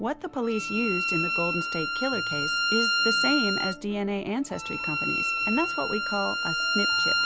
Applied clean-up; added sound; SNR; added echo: none; Bowed string instrument; -2 dB; none.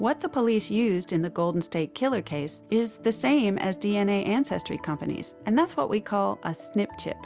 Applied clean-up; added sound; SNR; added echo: none; none; none; none.